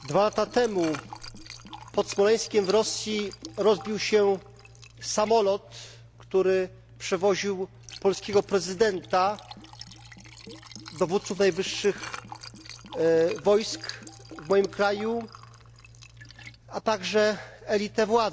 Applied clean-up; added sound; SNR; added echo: none; Liquid; 18 dB; none.